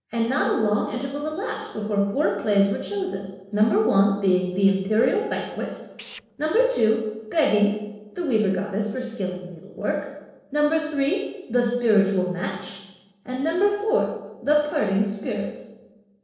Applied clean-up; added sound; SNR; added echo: neural separator model SepFormer DNS4.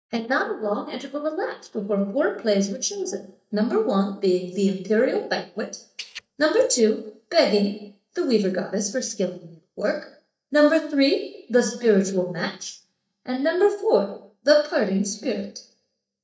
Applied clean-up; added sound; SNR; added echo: neural mask model DeepFilterNet 3.